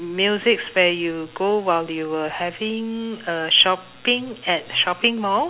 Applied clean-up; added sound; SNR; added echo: none; none; none; none.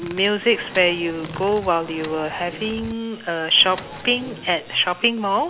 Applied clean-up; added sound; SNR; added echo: none; Microwave oven + Tearing; 16 dB; none.